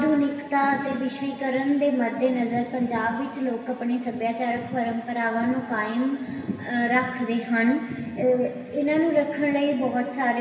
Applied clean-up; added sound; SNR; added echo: none; none; none; reverberation time 2.5 s.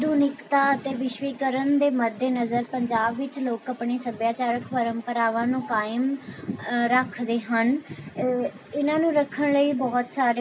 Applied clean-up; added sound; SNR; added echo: none; none; none; none.